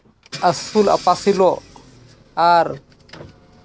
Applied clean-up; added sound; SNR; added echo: none; Engine / Car; 19 dB; none.